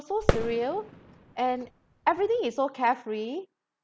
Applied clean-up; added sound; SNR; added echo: none; Fireworks; 4 dB; none.